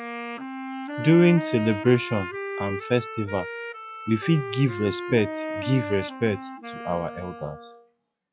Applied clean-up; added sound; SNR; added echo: classical method log-MMSE.